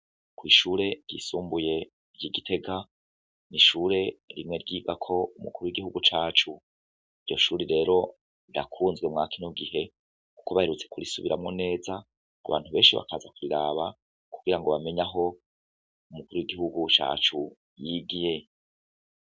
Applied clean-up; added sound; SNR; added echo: none; none; none; none.